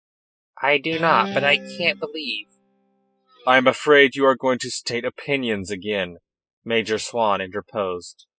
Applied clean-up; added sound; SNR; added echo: classical method spectral subtraction.